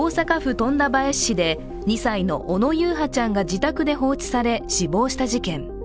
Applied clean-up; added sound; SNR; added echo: none; none; none; none.